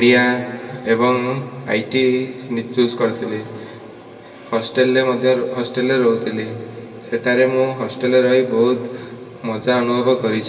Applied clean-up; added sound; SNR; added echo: none; none; none; reverberation time 2.6 s.